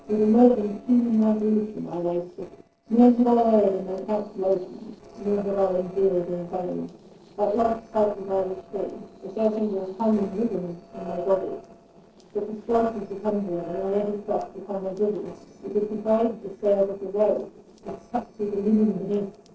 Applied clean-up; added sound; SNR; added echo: neural separator model SepFormer DNS4.